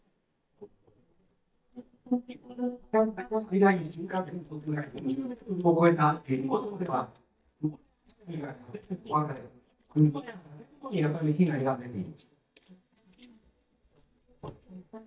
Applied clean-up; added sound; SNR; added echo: neural mask model DeepFilterNet 3.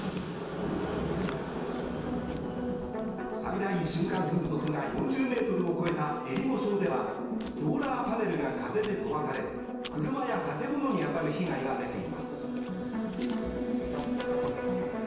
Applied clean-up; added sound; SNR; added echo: none; Chewing, mastication; 19 dB; reverberation time 1.2 s.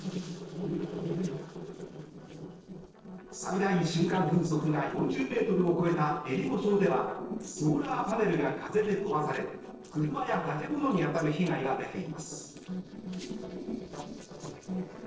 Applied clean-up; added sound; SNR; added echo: neural separator model SepFormer DNS4.